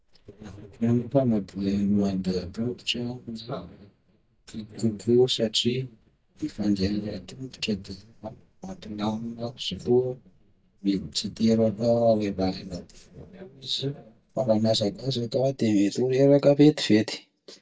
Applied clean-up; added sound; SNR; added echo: neural mask model DeepFilterNet 3.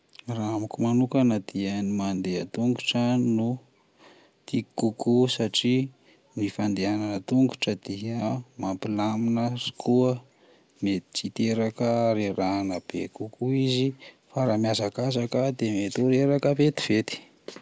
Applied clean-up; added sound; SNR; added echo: none; none; none; none.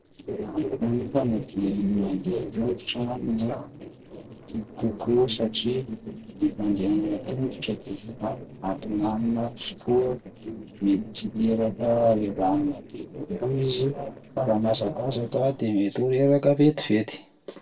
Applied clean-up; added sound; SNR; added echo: neural separator model SepFormer DNS4.